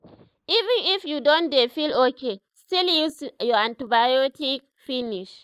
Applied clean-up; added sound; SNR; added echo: neural mask model Resemble Enhance denoiser.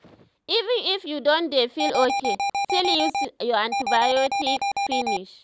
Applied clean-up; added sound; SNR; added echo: none; Alarm; 0 dB; none.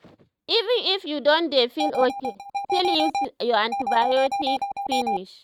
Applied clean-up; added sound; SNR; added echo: neural mask model RNNoise.